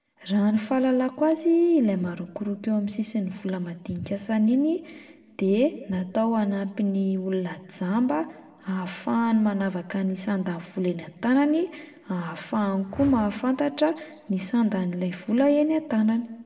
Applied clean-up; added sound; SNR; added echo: none; Whoosh, swoosh, swish; 17 dB; reverberation time 0.9 s.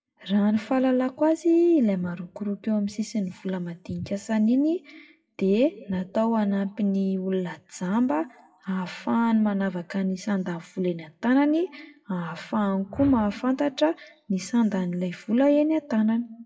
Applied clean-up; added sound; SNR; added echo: classical method WPE with log-MMSE.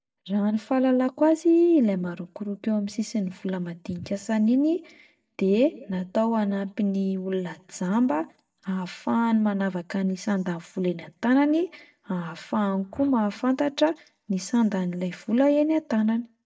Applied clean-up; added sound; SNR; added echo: neural mask model DeepFilterNet 3.